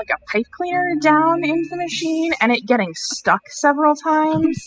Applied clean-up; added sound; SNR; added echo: classical method spectral subtraction.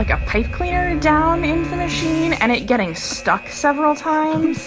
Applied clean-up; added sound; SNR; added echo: none; Wind instrument, woodwind instrument + Alarm; 7 dB; none.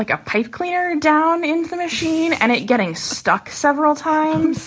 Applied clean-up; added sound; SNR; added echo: none; none; none; none.